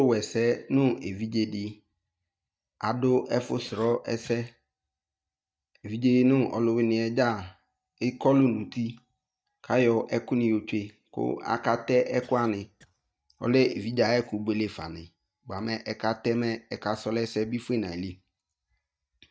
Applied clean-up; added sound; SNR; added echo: neural mask model DeepFilterNet 3.